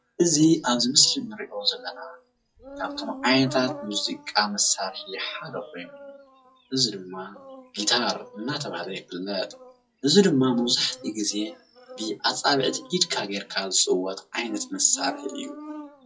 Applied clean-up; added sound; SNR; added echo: classical method WPE with log-MMSE.